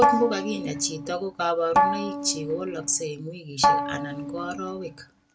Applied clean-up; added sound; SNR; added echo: none; Bowed string instrument; -1 dB; none.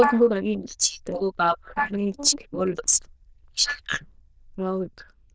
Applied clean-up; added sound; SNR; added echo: neural diffusion model UNIVERSE++.